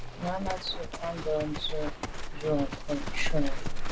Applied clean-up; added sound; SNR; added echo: none; Livestock, farm animals, working animals; -3 dB; none.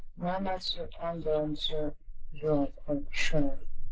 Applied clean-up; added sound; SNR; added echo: neural mask model Resemble Enhance denoiser.